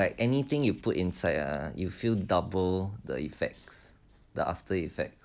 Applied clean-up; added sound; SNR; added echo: none; none; none; none.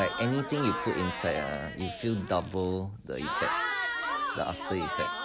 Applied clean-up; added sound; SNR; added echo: none; Crowd / Cheering; 2 dB; none.